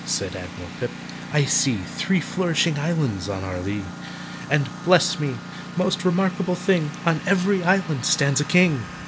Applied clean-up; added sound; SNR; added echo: none; Engine; 12 dB; none.